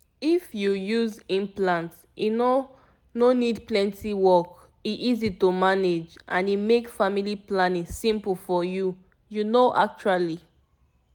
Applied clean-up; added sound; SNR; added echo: none; none; none; none.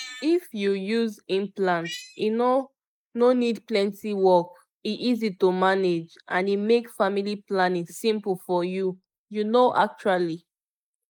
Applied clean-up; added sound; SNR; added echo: neural mask model Resemble Enhance denoiser.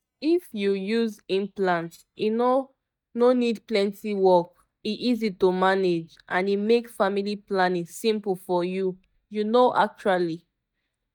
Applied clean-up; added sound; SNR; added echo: neural mask model DeepFilterNet 3.